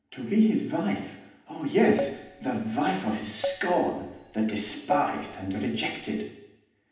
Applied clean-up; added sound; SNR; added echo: none; Keyboard (musical); 10 dB; reverberation time 0.9 s.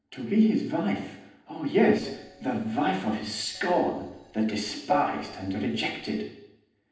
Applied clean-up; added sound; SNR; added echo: neural separator model SepFormer DNS4.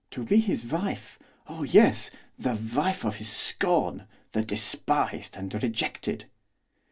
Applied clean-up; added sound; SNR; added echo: none; none; none; none.